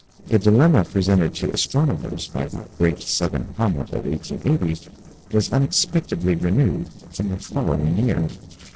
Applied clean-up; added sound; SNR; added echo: neural separator model SepFormer DNS4.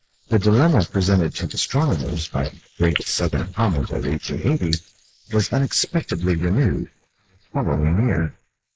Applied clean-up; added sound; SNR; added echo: neural mask model Resemble Enhance denoiser.